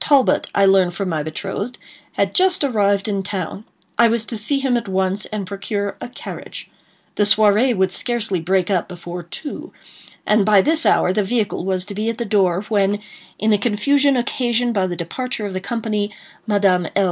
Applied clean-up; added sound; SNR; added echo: none; none; none; none.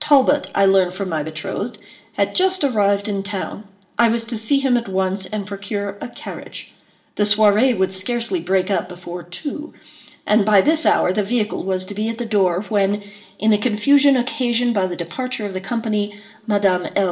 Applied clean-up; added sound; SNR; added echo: none; none; none; reverberation time 0.6 s.